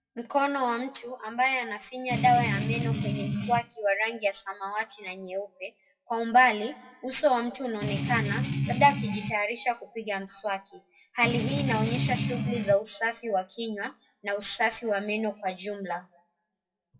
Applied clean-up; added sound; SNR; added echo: classical method WPE with log-MMSE.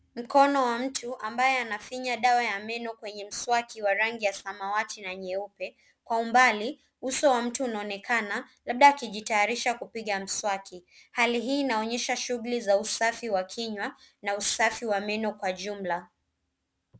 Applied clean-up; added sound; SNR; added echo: none; none; none; none.